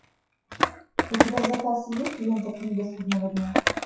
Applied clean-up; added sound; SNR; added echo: classical method WPE with log-MMSE.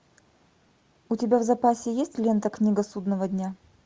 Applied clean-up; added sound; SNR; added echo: none; none; none; none.